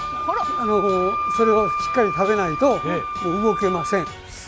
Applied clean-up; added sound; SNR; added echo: none; Wind instrument, woodwind instrument; 3 dB; none.